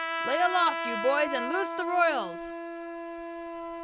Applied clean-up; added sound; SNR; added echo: none; Trumpet; 4 dB; none.